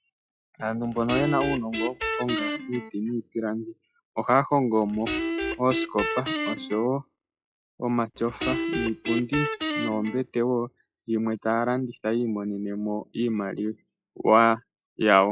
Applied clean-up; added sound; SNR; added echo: classical method log-MMSE.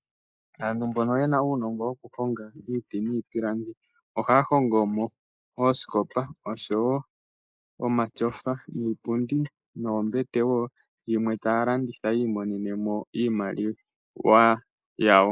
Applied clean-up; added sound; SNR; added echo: neural mask model Resemble Enhance denoiser.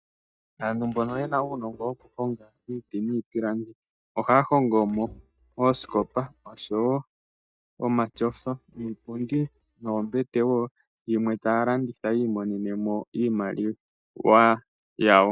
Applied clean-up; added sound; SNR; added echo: neural mask model DeepFilterNet 3.